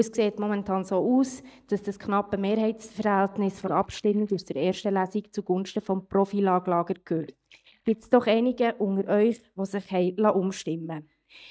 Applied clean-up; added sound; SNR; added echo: neural mask model DeepFilterNet 3.